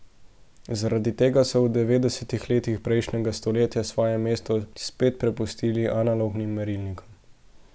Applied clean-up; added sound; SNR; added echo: none; none; none; none.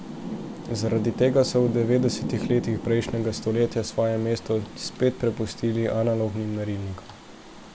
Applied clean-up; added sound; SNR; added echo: none; Rain; 11 dB; none.